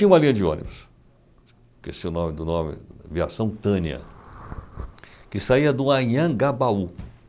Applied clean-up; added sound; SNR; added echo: none; none; none; none.